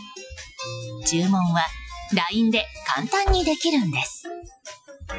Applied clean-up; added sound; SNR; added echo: classical method Wiener filter.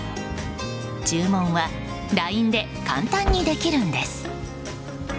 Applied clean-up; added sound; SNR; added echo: none; Engine starting; 11 dB; none.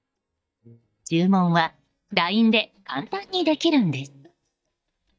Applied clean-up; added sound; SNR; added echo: neural mask model DeepFilterNet 3.